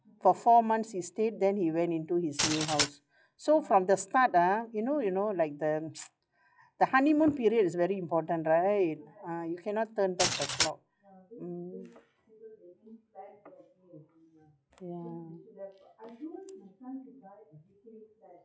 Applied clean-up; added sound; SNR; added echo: classical method log-MMSE.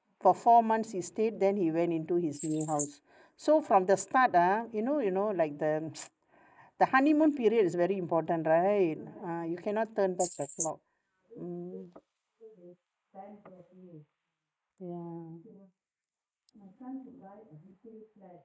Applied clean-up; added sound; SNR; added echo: neural mask model Resemble Enhance denoiser.